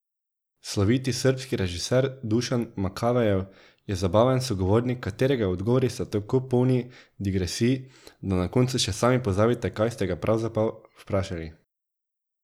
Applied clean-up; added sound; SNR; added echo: none; none; none; none.